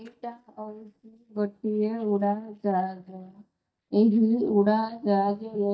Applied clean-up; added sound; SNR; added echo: neural mask model DeepFilterNet 3.